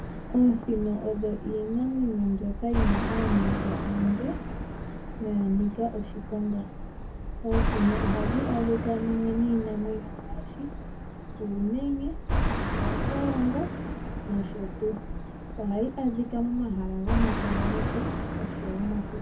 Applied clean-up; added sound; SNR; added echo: none; Car passing by; 2 dB; reverberation time 0.3 s.